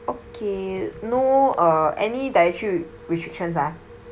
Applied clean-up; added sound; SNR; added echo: none; none; none; none.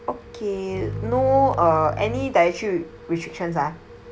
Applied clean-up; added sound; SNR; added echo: none; Bowed string instrument; 9 dB; none.